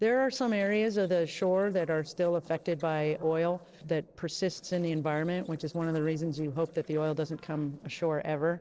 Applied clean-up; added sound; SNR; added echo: neural separator model SepFormer DNS4.